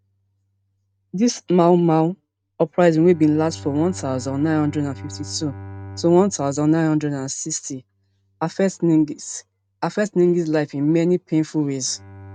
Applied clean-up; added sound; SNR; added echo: neural mask model RNNoise.